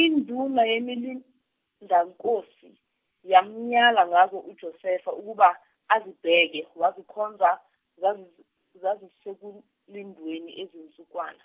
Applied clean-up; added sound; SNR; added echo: none; none; none; none.